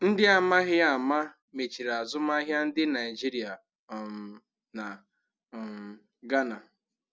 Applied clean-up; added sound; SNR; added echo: none; none; none; none.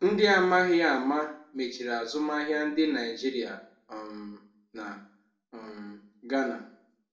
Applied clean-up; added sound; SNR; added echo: none; none; none; reverberation time 0.5 s.